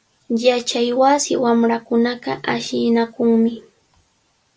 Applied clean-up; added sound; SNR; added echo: none; none; none; none.